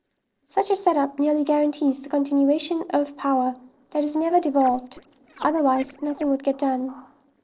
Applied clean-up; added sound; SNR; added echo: neural separator model SepFormer DNS4.